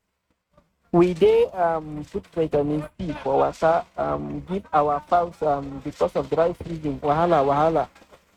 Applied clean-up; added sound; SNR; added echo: neural mask model RNNoise.